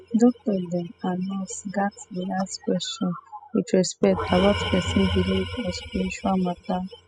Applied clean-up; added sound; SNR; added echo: classical method spectral subtraction.